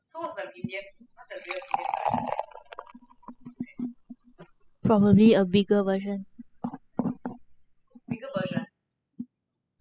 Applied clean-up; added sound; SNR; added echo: classical method spectral subtraction.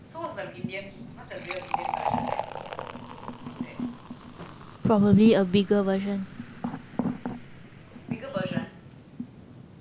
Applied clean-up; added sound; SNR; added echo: none; Fill (with liquid); 11 dB; none.